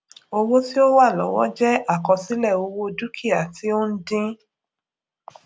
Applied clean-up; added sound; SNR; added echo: none; none; none; none.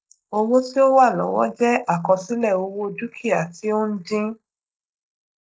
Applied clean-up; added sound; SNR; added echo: neural mask model Resemble Enhance denoiser.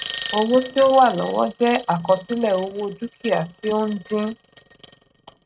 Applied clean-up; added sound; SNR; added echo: neural mask model RNNoise.